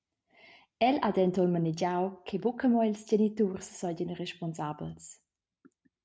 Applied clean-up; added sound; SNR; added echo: none; none; none; none.